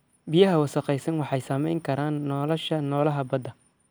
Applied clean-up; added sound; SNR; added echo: none; none; none; none.